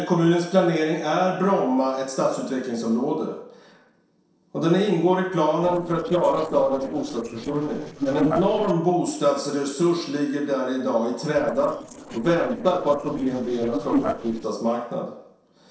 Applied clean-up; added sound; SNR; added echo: neural separator model SepFormer DNS4.